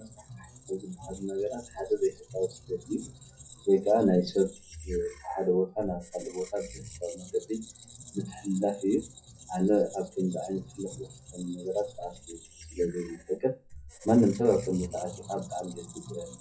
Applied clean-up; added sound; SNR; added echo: classical method WPE with log-MMSE.